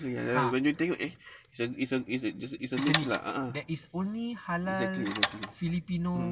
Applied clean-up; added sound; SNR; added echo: none; Tools; 3 dB; none.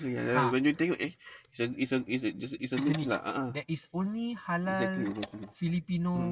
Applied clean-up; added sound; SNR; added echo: neural mask model RNNoise.